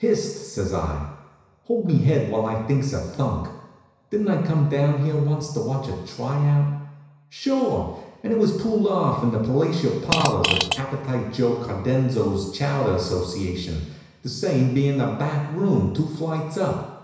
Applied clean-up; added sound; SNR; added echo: none; Fart; 1 dB; reverberation time 1.0 s.